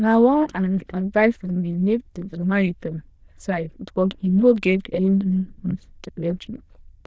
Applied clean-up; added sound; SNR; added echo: neural diffusion model UNIVERSE++.